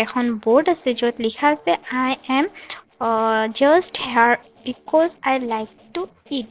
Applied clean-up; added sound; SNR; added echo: neural separator model SepFormer DNS4.